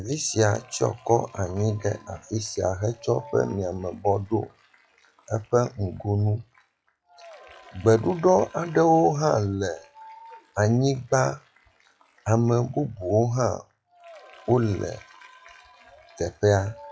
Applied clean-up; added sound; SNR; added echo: classical method log-MMSE.